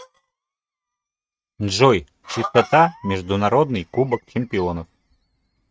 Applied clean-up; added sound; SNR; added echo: neural mask model RNNoise.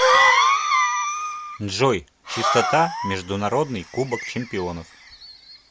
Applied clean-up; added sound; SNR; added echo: none; Cough; -3 dB; none.